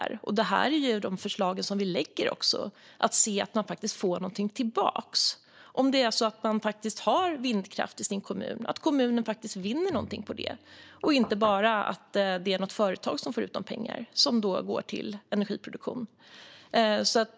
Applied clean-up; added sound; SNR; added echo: neural mask model DeepFilterNet 3.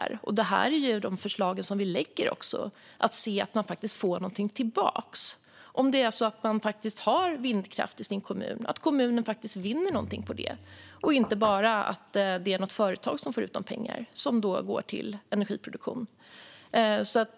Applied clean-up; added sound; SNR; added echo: none; Knock / Wood; 12 dB; none.